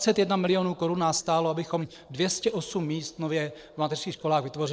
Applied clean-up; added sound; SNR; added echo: neural separator model SepFormer DNS4.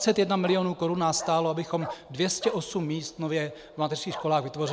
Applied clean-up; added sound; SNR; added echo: none; Bark; 16 dB; none.